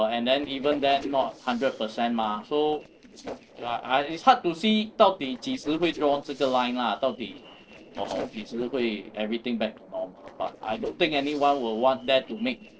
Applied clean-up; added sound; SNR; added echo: neural separator model SepFormer DNS4.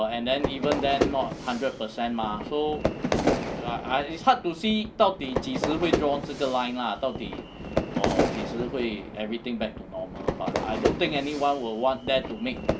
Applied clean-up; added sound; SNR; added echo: none; Fire / Fireworks; 2 dB; none.